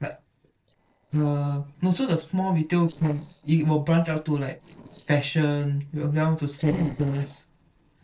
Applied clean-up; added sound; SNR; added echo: neural separator model SepFormer DNS4.